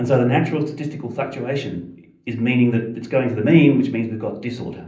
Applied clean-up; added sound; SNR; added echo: none; none; none; reverberation time 0.6 s.